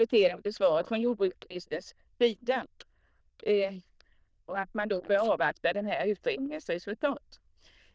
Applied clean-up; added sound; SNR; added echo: neural diffusion model UNIVERSE++.